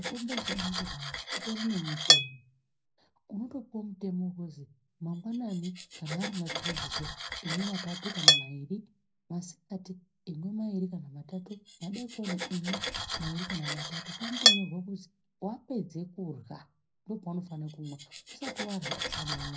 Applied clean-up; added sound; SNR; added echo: none; Cutlery, silverware; -4 dB; reverberation time 0.4 s.